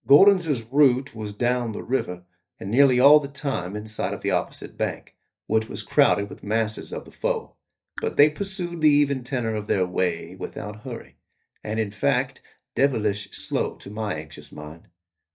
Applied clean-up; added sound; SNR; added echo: neural mask model DeepFilterNet 3.